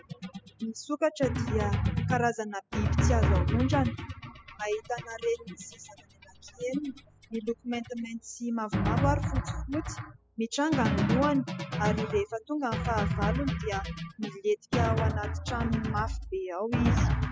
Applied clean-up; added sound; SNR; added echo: classical method spectral subtraction.